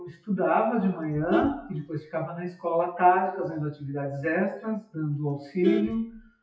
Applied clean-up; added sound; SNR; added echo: classical method WPE with log-MMSE.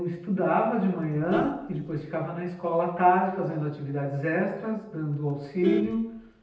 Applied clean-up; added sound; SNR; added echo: neural separator model SepFormer DNS4.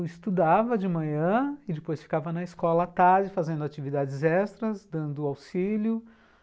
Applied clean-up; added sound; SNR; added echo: none; none; none; none.